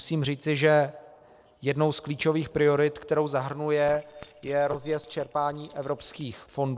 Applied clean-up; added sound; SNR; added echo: neural separator model SepFormer DNS4.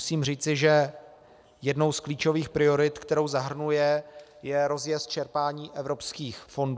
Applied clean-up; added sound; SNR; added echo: none; none; none; none.